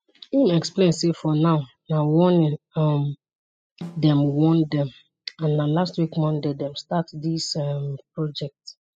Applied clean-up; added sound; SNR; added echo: classical method spectral subtraction.